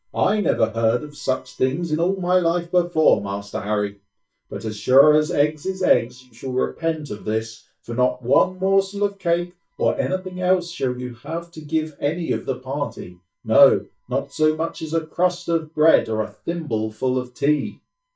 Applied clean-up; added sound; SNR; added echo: neural mask model DeepFilterNet 3.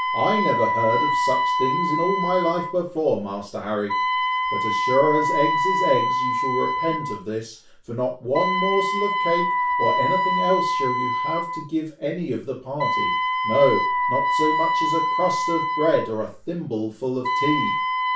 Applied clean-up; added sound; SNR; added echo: none; Wind instrument, woodwind instrument; -2 dB; reverberation time 0.3 s.